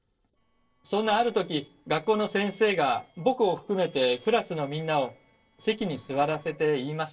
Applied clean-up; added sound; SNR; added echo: neural separator model SepFormer DNS4.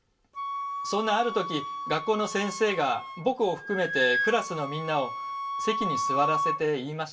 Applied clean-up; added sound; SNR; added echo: none; Wind instrument, woodwind instrument; 3 dB; reverberation time 0.2 s.